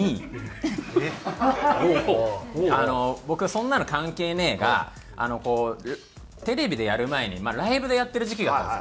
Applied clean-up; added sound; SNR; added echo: none; none; none; none.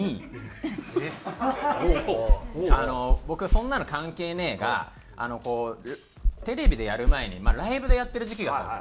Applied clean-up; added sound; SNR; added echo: none; Knock; -2 dB; none.